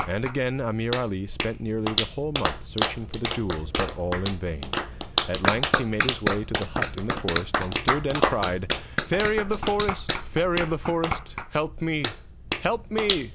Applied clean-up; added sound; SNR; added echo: none; Clapping; 0 dB; none.